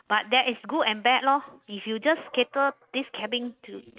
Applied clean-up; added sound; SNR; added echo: neural mask model RNNoise.